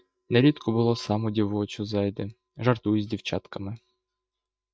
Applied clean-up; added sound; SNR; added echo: neural mask model DeepFilterNet 3.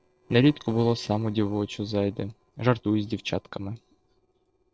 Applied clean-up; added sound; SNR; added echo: neural separator model SepFormer DNS4.